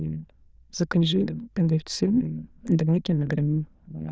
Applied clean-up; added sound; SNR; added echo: neural diffusion model UNIVERSE++.